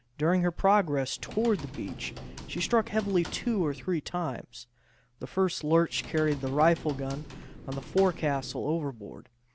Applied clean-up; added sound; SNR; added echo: none; Computer keyboard; 15 dB; none.